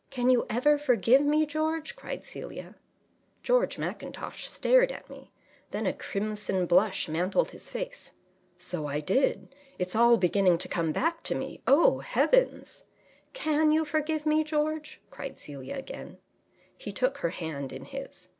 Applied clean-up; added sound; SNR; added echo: none; none; none; none.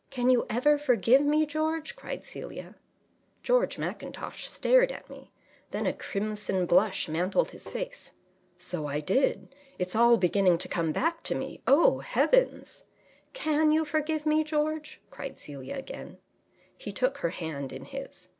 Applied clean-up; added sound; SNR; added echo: none; Tap; 17 dB; none.